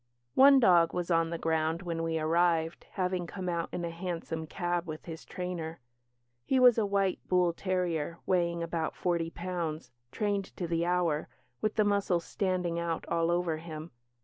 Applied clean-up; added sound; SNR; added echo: none; none; none; none.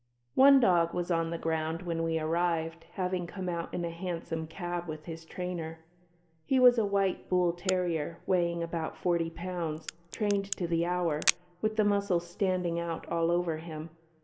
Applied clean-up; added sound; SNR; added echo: none; Crack; 10 dB; reverberation time 1.6 s.